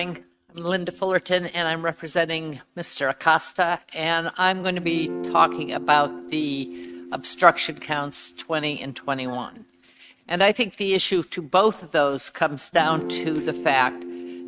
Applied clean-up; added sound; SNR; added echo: neural mask model RNNoise.